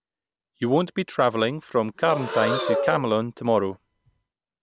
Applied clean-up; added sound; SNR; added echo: none; Breathing; 6 dB; none.